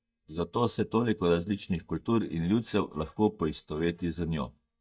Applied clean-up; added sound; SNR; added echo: neural mask model DeepFilterNet 3.